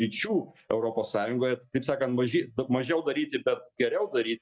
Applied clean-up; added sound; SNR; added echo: neural mask model DeepFilterNet 3.